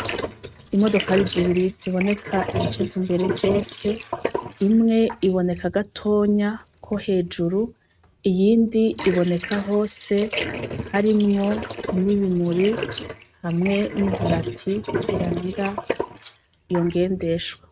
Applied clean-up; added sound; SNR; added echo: neural mask model RNNoise.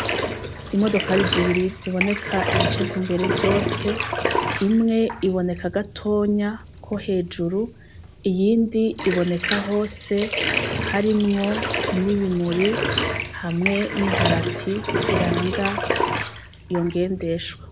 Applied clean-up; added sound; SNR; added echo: none; Bathtub (filling or washing); 3 dB; none.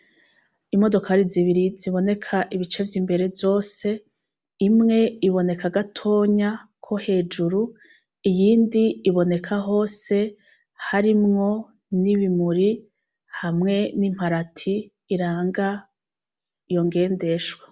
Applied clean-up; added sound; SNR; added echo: none; none; none; none.